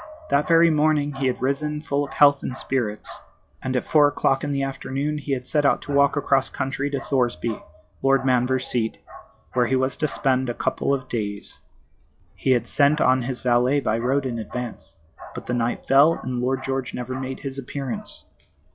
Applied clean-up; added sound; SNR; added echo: classical method log-MMSE.